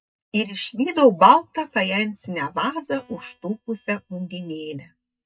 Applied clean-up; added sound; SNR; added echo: neural mask model DeepFilterNet 3.